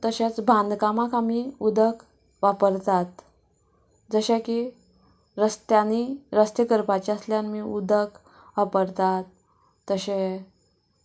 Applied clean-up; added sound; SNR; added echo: none; none; none; none.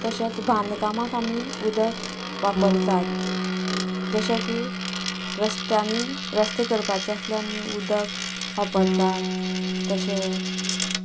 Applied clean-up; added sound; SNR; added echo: none; Bass guitar + Coin (dropping); 0 dB; none.